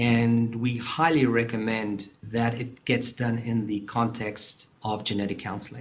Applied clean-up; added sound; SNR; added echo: none; none; none; none.